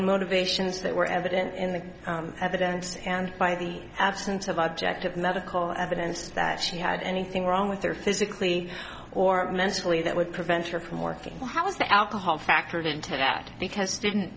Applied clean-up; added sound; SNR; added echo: none; none; none; none.